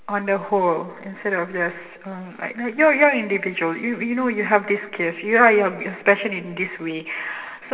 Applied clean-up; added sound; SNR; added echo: none; none; none; reverberation time 0.9 s.